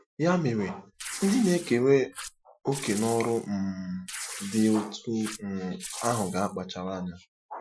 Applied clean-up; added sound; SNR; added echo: classical method Wiener filter.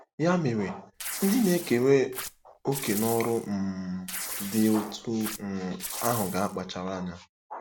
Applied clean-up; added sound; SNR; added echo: none; Tearing; 10 dB; none.